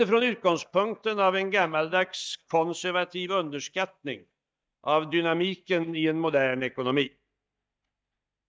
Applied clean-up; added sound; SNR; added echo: neural mask model DeepFilterNet 3.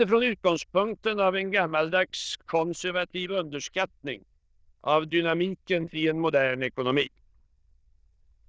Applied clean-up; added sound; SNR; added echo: neural diffusion model UNIVERSE++.